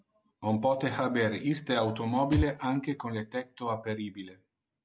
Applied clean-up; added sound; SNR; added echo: none; Thump, thud; 11 dB; none.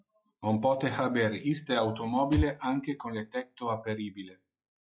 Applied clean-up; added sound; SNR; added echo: classical method log-MMSE.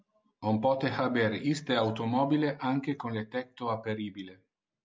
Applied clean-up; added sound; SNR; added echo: none; none; none; none.